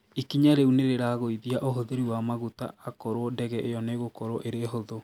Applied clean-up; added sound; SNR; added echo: none; none; none; none.